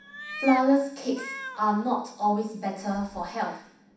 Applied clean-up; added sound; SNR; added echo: none; Meow; 14 dB; reverberation time 0.7 s.